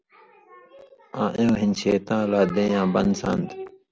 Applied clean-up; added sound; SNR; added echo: none; none; none; none.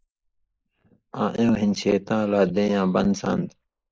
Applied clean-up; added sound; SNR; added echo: neural mask model Resemble Enhance denoiser.